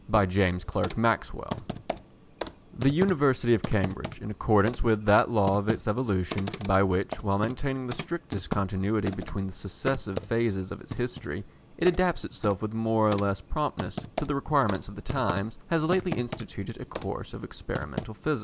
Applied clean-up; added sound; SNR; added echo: none; Computer keyboard; 10 dB; none.